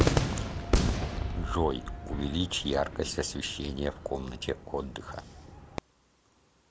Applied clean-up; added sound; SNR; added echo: none; Cheering / Fireworks; -2 dB; none.